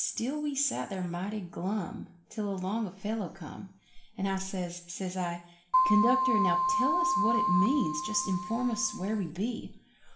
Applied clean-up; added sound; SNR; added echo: none; Keyboard (musical); -3 dB; reverberation time 0.5 s.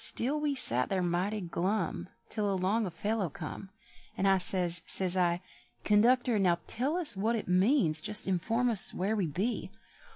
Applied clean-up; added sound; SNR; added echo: none; none; none; none.